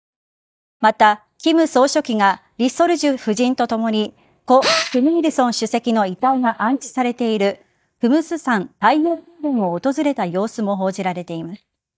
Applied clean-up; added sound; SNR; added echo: neural mask model DeepFilterNet 3.